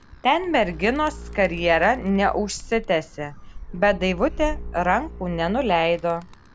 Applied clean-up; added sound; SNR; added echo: none; Bowed string instrument + Animal; 13 dB; none.